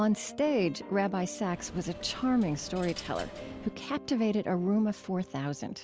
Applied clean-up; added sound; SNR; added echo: none; Coin (dropping); 16 dB; none.